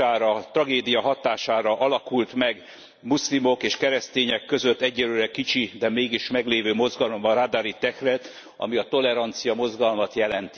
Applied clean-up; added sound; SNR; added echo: none; none; none; none.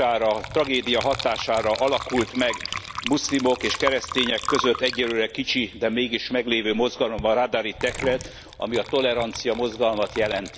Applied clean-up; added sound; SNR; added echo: none; Water / Liquid; 11 dB; none.